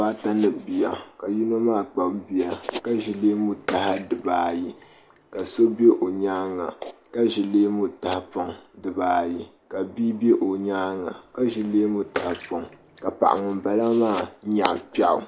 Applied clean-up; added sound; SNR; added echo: none; Bathtub (filling or washing) / Water / Splash, splatter; 16 dB; none.